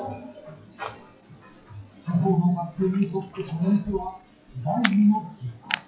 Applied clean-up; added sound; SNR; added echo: classical method WPE with log-MMSE.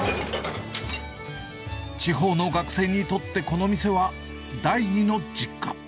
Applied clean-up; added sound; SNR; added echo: none; none; none; none.